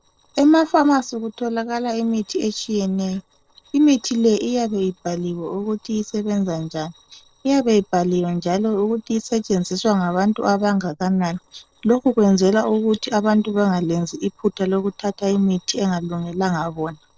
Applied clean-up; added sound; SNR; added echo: neural separator model SepFormer DNS4.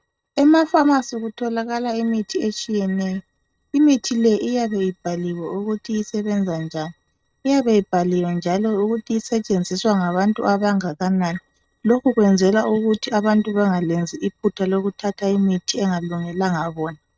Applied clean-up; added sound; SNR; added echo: neural mask model RNNoise.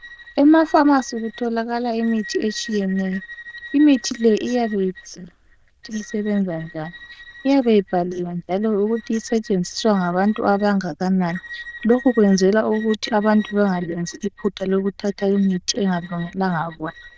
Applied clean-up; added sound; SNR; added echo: neural diffusion model UNIVERSE++.